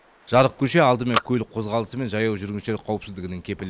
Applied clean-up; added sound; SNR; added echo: neural mask model Resemble Enhance denoiser.